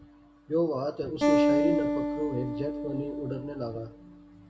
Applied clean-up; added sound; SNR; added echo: none; Acoustic guitar; -3 dB; reverberation time 0.5 s.